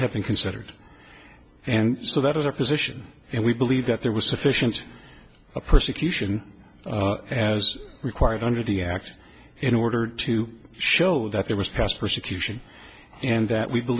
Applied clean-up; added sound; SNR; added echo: none; none; none; none.